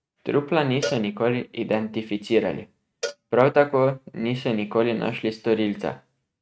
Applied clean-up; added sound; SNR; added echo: neural mask model RNNoise.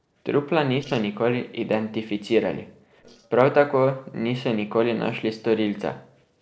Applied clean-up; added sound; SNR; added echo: neural separator model SepFormer DNS4.